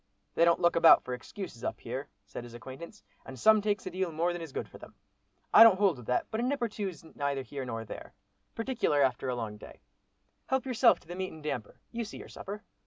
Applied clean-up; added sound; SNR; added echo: none; none; none; none.